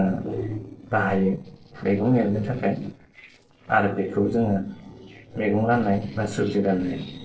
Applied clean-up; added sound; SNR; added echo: neural separator model SepFormer DNS4.